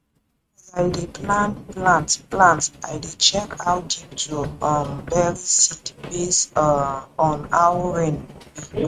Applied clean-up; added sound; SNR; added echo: neural mask model RNNoise.